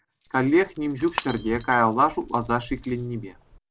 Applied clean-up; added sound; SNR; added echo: none; Coin (dropping) + Shatter / Crushing; 15 dB; none.